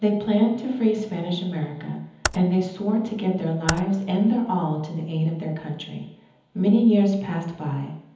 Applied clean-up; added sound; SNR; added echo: none; Computer keyboard; 10 dB; reverberation time 1.3 s.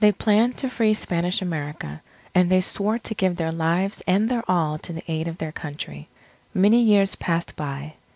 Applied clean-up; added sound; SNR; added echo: none; none; none; none.